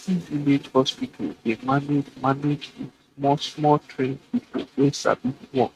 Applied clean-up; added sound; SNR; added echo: neural mask model RNNoise.